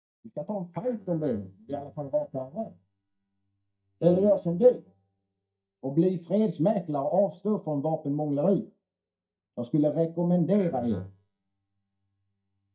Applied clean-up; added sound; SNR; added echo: neural mask model DeepFilterNet 3.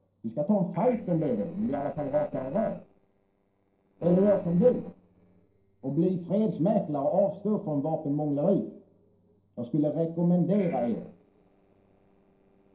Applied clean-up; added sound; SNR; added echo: neural separator model SepFormer DNS4.